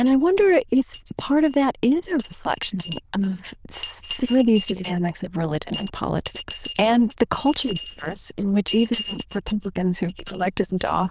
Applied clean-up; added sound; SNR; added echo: neural diffusion model UNIVERSE++.